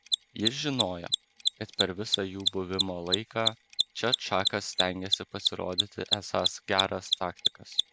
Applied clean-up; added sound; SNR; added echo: none; Mechanisms; -1 dB; none.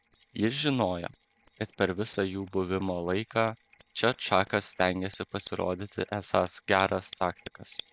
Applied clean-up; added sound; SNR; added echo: neural separator model SepFormer DNS4.